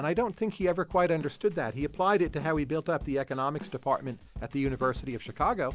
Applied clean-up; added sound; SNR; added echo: none; none; none; none.